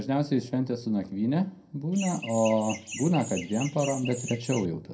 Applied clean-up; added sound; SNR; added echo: none; Chirp, tweet; 12 dB; reverberation time 0.2 s.